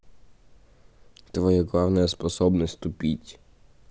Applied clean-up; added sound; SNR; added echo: none; none; none; none.